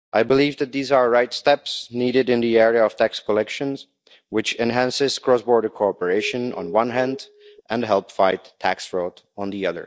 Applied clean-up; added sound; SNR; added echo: neural mask model DeepFilterNet 3.